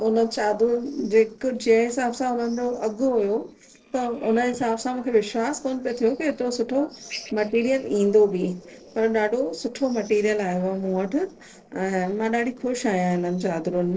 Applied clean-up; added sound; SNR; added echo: neural separator model SepFormer DNS4.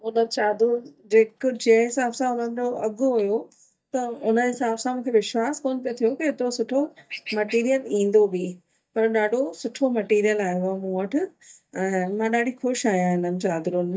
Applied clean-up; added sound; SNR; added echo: neural mask model DeepFilterNet 3.